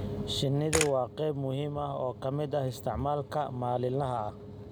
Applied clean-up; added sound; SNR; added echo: none; Camera; 7 dB; none.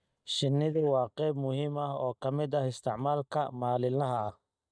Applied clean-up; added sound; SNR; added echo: neural mask model DeepFilterNet 3.